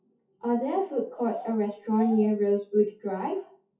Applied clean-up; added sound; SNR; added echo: classical method WPE with log-MMSE.